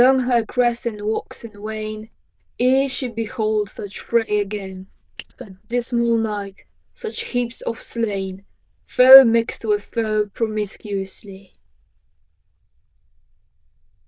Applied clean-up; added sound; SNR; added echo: neural diffusion model UNIVERSE++.